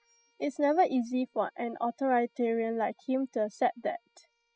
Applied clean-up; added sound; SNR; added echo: classical method spectral subtraction.